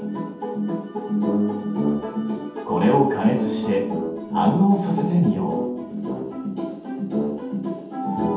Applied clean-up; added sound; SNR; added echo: none; none; none; reverberation time 0.7 s.